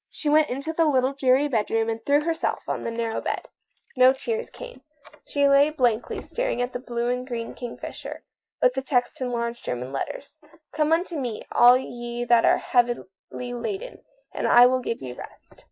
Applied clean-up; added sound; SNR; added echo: neural mask model Resemble Enhance denoiser.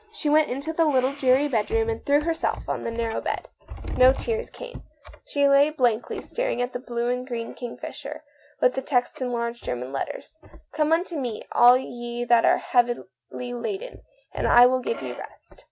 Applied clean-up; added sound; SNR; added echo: none; none; none; none.